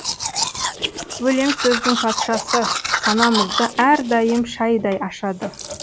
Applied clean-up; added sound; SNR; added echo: none; Domestic sounds, home sounds; 4 dB; none.